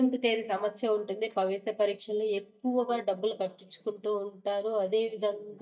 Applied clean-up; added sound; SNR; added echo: neural mask model DeepFilterNet 3.